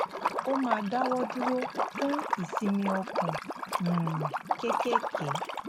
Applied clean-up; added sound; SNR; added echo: none; Liquid; 0 dB; none.